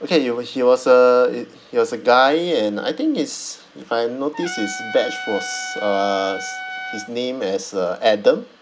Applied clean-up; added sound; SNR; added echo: none; Trumpet; 11 dB; none.